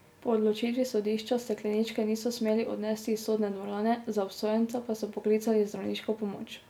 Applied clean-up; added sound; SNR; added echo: none; none; none; none.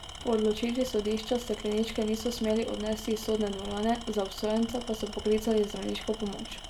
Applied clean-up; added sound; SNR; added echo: none; Tools; 12 dB; none.